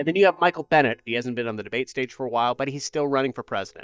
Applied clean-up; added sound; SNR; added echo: neural mask model DeepFilterNet 3.